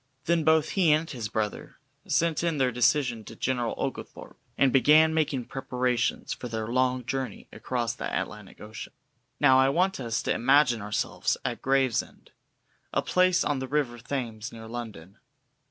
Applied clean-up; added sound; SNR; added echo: none; none; none; none.